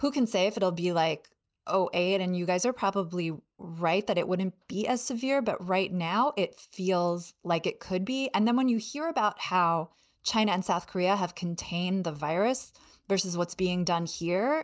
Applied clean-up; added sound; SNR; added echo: none; none; none; none.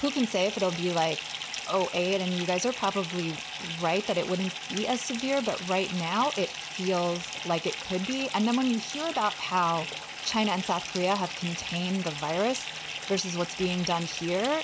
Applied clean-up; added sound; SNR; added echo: none; Fill (with liquid) / Bathtub (filling or washing); 8 dB; none.